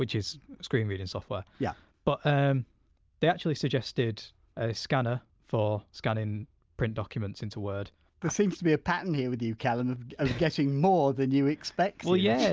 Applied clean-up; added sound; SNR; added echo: none; none; none; none.